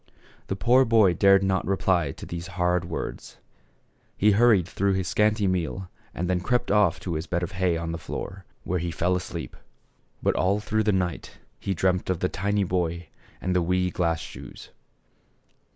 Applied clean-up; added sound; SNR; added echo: none; none; none; none.